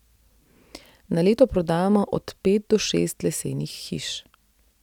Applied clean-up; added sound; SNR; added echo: none; none; none; none.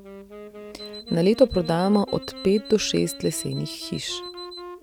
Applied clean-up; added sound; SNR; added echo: none; Wind instrument, woodwind instrument + Alarm; 14 dB; none.